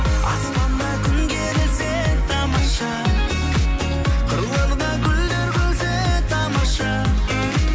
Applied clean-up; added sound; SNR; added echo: none; none; none; none.